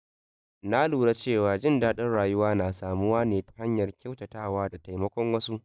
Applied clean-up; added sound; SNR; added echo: neural mask model DeepFilterNet 3.